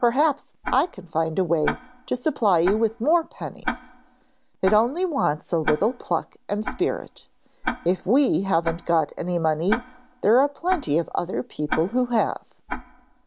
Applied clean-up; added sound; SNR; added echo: none; Tick-tock; 11 dB; none.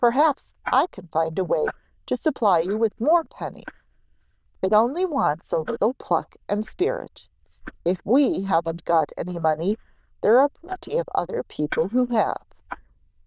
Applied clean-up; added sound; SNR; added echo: neural diffusion model UNIVERSE++.